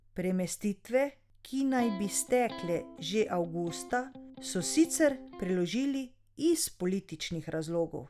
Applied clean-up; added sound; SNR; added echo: none; Electric guitar; 14 dB; none.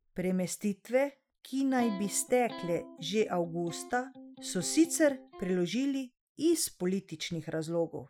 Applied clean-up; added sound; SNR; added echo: classical method Wiener filter.